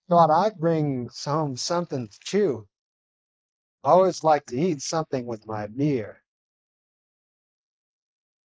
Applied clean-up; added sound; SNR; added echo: neural mask model Resemble Enhance denoiser.